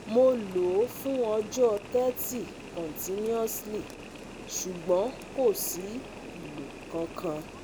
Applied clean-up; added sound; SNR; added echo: none; Mechanisms + Rain; 13 dB; none.